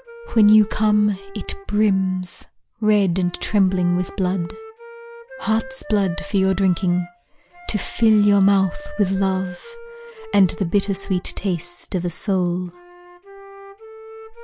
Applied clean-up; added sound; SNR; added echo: none; Wind instrument, woodwind instrument; 18 dB; none.